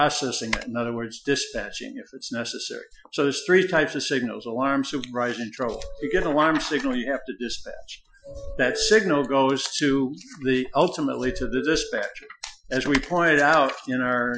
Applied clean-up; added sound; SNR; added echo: classical method Wiener filter.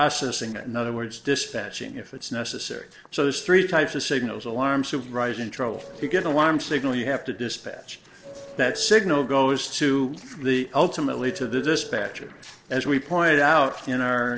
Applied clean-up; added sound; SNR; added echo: neural separator model SepFormer DNS4.